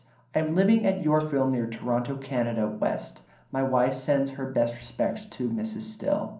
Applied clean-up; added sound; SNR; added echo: none; Tambourine; 20 dB; reverberation time 0.6 s.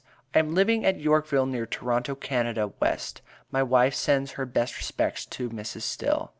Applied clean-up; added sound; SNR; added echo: none; none; none; none.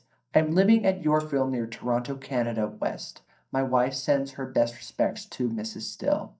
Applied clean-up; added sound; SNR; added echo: neural mask model DeepFilterNet 3.